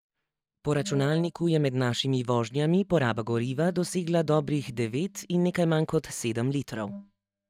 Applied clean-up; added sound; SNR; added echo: neural mask model DeepFilterNet 3.